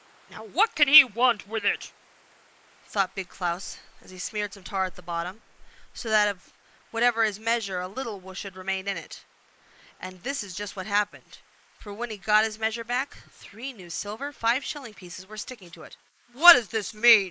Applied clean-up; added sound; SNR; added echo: neural mask model Resemble Enhance denoiser.